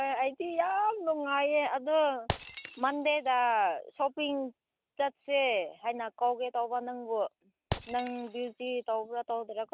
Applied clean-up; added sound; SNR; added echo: neural mask model RNNoise.